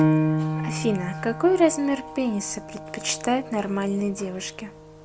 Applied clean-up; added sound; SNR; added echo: none; Piano; 3 dB; none.